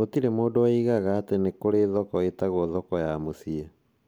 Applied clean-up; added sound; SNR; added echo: none; none; none; none.